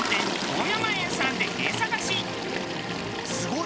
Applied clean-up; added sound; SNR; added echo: none; Toilet flush; 1 dB; none.